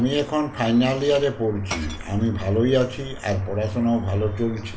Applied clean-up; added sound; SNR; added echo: none; Sliding door + Shatter / Crushing; 15 dB; none.